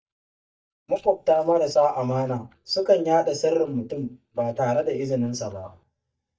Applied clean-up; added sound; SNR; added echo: neural mask model DeepFilterNet 3.